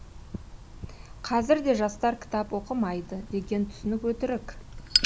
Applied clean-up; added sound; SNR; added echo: none; Fire; 6 dB; none.